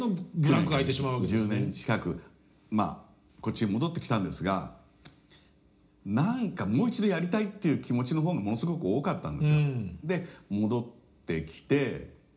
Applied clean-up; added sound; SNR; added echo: none; none; none; reverberation time 0.4 s.